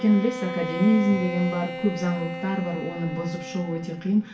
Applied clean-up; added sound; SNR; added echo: none; Bowed string instrument; 9 dB; reverberation time 0.3 s.